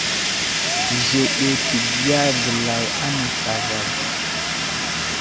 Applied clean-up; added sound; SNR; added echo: none; Fire; -4 dB; none.